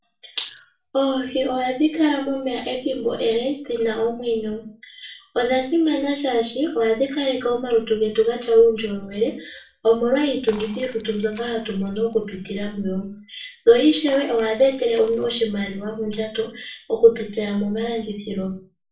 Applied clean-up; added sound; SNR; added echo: none; Shatter; 20 dB; reverberation time 0.3 s.